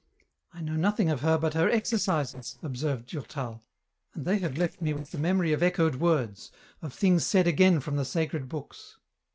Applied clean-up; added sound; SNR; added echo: neural separator model SepFormer DNS4.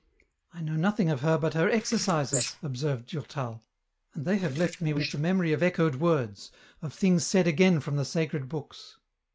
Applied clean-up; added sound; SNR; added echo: neural mask model Resemble Enhance denoiser.